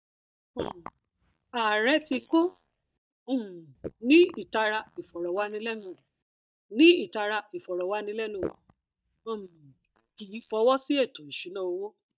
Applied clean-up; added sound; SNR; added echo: neural mask model DeepFilterNet 3.